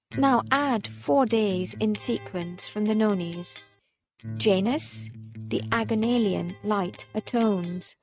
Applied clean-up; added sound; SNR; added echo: neural mask model RNNoise.